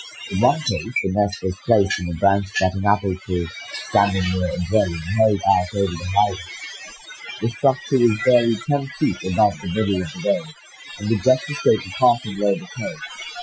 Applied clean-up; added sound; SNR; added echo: classical method Wiener filter.